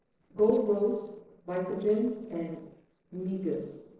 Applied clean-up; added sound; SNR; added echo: neural separator model SepFormer DNS4.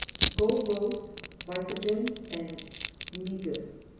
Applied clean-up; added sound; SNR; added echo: none; Crushing; 1 dB; reverberation time 1.0 s.